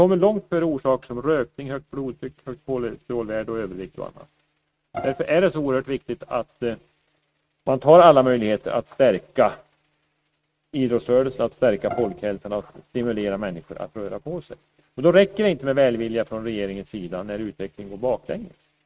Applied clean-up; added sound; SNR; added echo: neural mask model RNNoise.